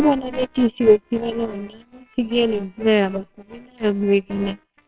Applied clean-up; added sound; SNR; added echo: neural separator model SepFormer WHAMR!.